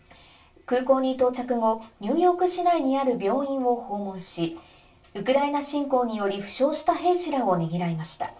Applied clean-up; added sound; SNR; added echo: none; none; none; reverberation time 0.2 s.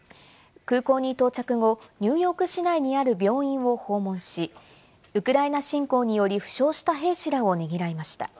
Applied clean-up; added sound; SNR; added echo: none; none; none; none.